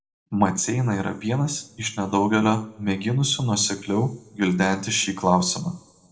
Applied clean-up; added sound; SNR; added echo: none; none; none; reverberation time 0.4 s.